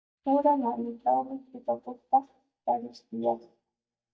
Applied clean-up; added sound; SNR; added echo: neural mask model DeepFilterNet 3.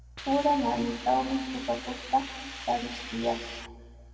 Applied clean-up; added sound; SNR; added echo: none; Hiss; 11 dB; reverberation time 1.7 s.